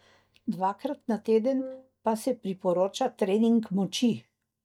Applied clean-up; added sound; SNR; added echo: neural mask model DeepFilterNet 3.